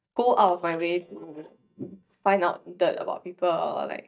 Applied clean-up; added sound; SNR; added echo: neural mask model DeepFilterNet 3.